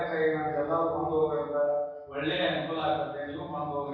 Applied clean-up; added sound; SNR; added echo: none; none; none; reverberation time 1.3 s.